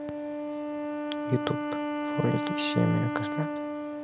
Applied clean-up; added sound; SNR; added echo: none; Wind instrument, woodwind instrument; 0 dB; none.